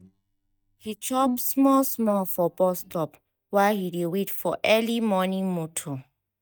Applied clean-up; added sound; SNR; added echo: neural mask model DeepFilterNet 3.